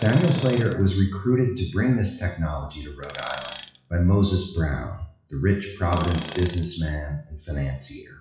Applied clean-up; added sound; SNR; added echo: classical method WPE with log-MMSE.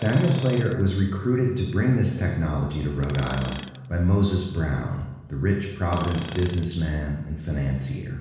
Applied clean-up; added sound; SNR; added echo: none; Tools; 18 dB; reverberation time 1.1 s.